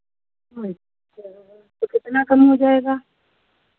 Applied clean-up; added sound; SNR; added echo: none; none; none; none.